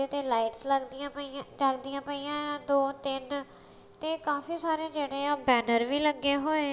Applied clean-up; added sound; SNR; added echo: none; none; none; none.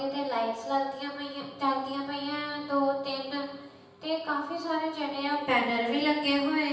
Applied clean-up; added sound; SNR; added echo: none; none; none; reverberation time 0.9 s.